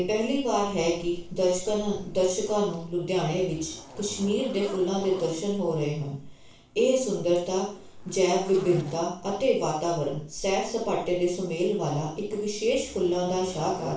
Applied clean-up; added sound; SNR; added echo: none; Zipper (clothing); 19 dB; reverberation time 0.4 s.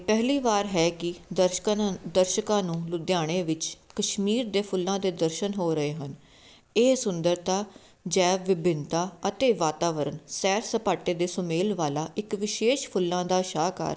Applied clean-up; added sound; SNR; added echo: none; none; none; none.